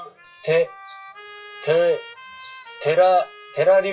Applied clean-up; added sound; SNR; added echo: classical method WPE with log-MMSE.